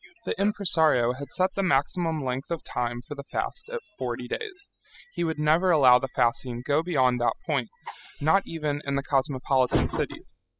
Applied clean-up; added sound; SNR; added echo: classical method spectral subtraction.